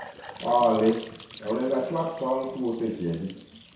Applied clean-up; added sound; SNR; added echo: none; Trickle, dribble / Bathtub (filling or washing) / Sink (filling or washing) / Gurgling / Splash, splatter; 18 dB; reverberation time 0.7 s.